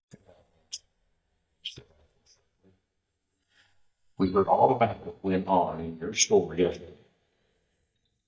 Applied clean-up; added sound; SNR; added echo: neural mask model DeepFilterNet 3.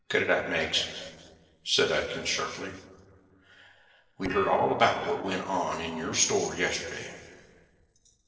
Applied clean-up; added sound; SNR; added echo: neural separator model SepFormer DNS4.